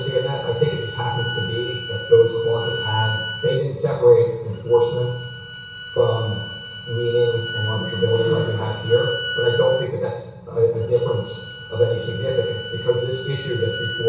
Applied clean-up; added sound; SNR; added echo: none; Bowed string instrument; 11 dB; reverberation time 0.6 s.